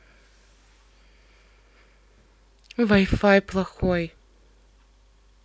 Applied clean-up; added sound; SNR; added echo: none; none; none; none.